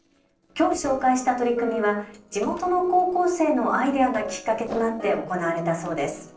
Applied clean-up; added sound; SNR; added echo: neural separator model SepFormer DNS4.